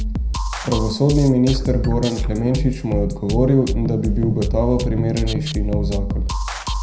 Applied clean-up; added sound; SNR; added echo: none; Drum kit; 2 dB; reverberation time 0.5 s.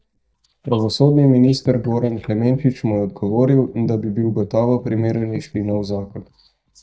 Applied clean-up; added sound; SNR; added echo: neural mask model DeepFilterNet 3.